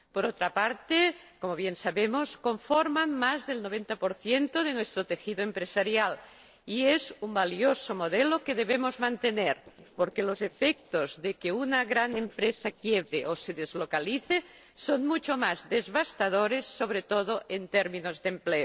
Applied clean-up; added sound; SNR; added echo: neural separator model SepFormer DNS4.